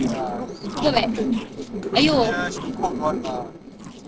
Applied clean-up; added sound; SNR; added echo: neural separator model SepFormer DNS4.